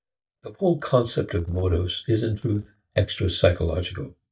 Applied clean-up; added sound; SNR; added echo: neural mask model DeepFilterNet 3.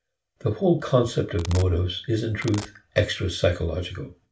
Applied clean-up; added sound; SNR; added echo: none; Domestic sounds, home sounds; 15 dB; reverberation time 0.2 s.